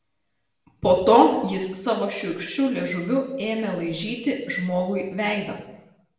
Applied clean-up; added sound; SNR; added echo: none; none; none; reverberation time 0.8 s.